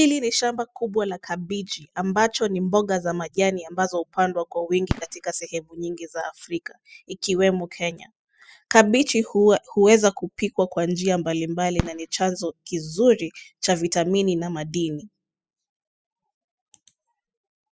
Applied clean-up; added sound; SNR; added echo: classical method spectral subtraction.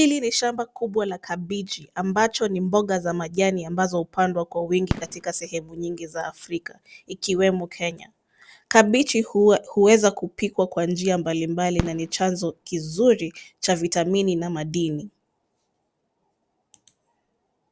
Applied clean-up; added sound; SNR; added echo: none; Fireworks; 11 dB; none.